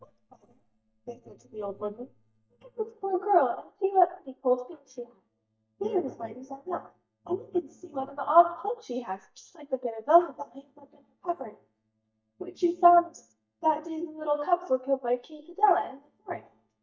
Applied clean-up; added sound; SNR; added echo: neural mask model DeepFilterNet 3.